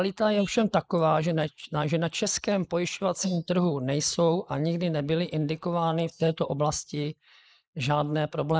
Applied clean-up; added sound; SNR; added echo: neural mask model Resemble Enhance denoiser.